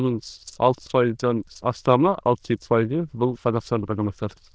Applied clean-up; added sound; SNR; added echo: neural diffusion model UNIVERSE++.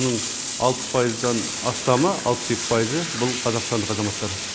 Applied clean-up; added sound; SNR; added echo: none; Bathtub (filling or washing); 5 dB; none.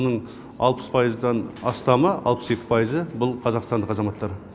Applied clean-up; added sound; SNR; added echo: none; none; none; none.